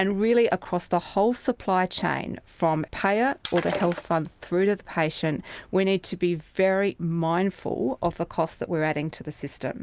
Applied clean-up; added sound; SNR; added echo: none; Shatter; 9 dB; none.